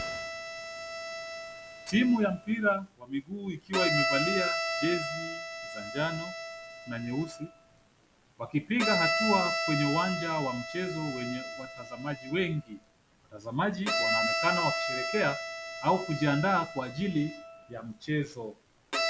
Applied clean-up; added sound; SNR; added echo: none; Bowed string instrument; 3 dB; none.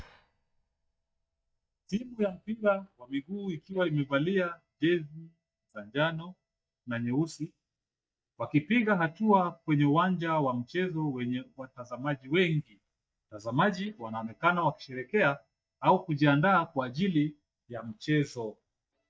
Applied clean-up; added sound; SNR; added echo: neural mask model DeepFilterNet 3.